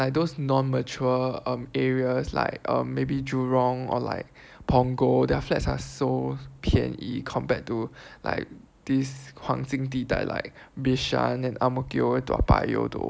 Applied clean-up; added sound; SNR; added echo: none; none; none; none.